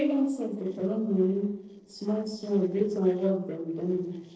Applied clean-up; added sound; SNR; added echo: neural separator model SepFormer DNS4.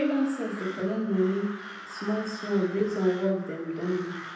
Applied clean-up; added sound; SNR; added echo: none; Crow; 13 dB; reverberation time 0.9 s.